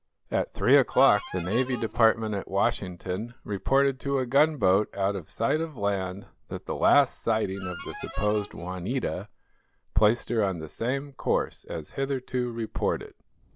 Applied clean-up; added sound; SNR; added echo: none; Harmonica; 12 dB; none.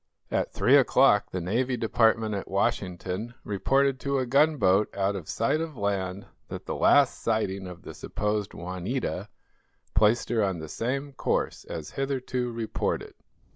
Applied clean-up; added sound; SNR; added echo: none; none; none; none.